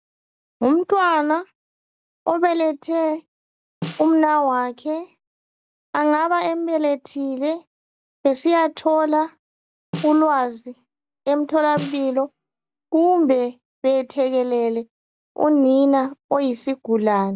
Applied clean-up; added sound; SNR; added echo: none; Snare drum; 16 dB; none.